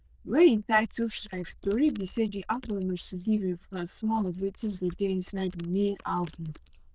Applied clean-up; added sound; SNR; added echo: neural diffusion model UNIVERSE++.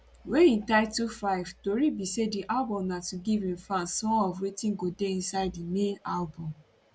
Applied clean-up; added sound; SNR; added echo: none; none; none; none.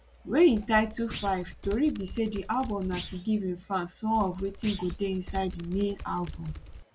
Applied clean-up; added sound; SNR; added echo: none; Thump, thud + Typing; 12 dB; none.